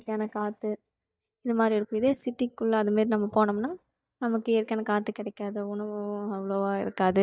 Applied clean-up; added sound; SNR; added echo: neural mask model DeepFilterNet 3.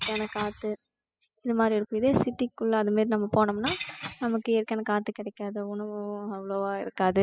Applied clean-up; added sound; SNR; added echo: classical method spectral subtraction.